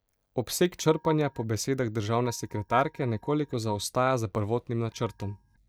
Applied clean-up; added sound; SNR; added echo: neural mask model DeepFilterNet 3.